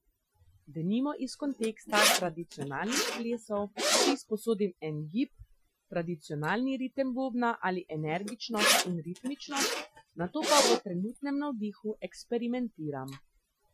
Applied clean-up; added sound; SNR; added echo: classical method Wiener filter.